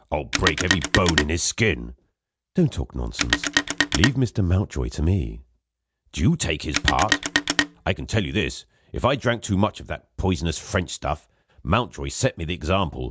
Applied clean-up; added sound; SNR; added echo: none; Telephone; 1 dB; none.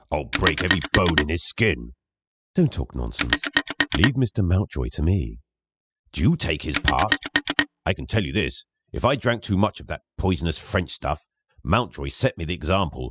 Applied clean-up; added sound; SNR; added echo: classical method spectral subtraction.